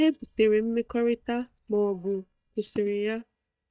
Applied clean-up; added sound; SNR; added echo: neural mask model DeepFilterNet 3.